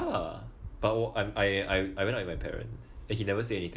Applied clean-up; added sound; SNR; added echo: none; none; none; none.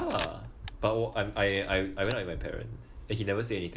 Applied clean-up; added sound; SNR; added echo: none; Camera; 11 dB; none.